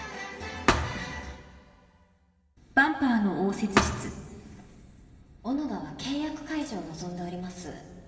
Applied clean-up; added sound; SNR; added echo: none; Thump, thud; -1 dB; reverberation time 2.9 s.